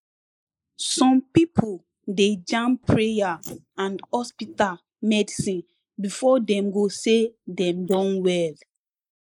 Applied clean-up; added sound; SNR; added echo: neural mask model Resemble Enhance denoiser.